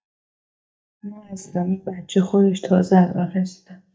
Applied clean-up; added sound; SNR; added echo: neural mask model DeepFilterNet 3.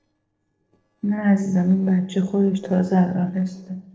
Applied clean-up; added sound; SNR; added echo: neural separator model SepFormer DNS4.